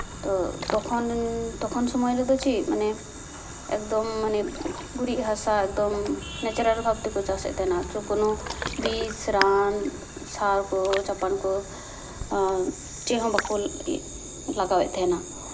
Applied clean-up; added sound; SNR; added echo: none; Ocean; 11 dB; reverberation time 0.5 s.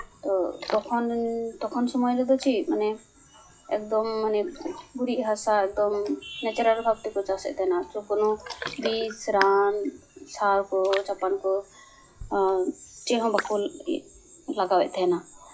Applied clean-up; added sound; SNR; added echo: classical method WPE with log-MMSE.